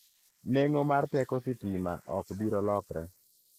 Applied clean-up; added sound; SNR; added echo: neural mask model Resemble Enhance denoiser.